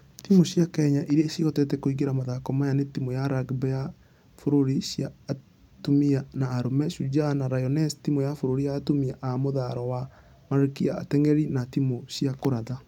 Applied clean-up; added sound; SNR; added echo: none; none; none; none.